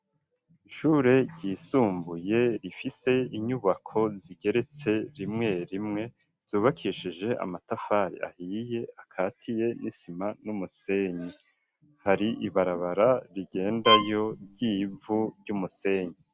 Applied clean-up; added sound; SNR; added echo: none; Bowed string instrument; -1 dB; none.